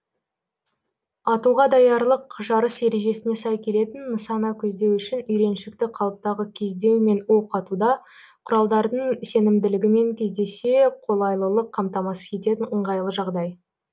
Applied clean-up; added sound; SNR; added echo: none; none; none; none.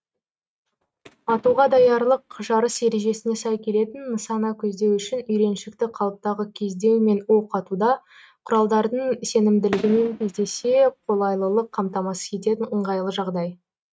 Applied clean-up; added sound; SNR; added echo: neural mask model RNNoise.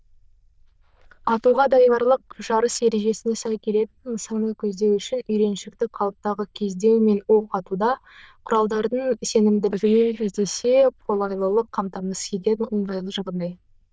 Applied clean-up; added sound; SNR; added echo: neural diffusion model UNIVERSE++.